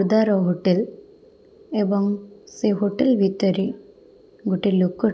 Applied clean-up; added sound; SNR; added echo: none; none; none; none.